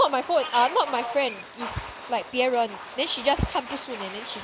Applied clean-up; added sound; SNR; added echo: none; Domestic sounds, home sounds; 13 dB; none.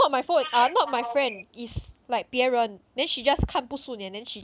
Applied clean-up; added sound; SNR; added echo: none; none; none; none.